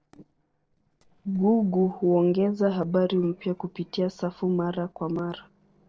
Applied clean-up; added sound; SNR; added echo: neural separator model SepFormer DNS4.